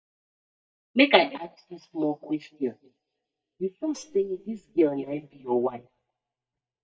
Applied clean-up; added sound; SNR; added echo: neural mask model DeepFilterNet 3.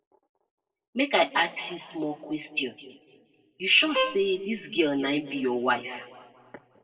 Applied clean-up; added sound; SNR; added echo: neural separator model SepFormer DNS4.